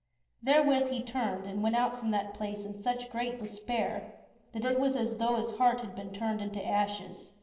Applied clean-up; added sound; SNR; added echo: neural separator model SepFormer DNS4.